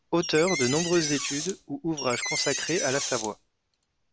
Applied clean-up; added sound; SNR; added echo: none; Door; 4 dB; none.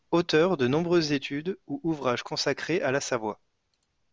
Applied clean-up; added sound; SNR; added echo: none; none; none; none.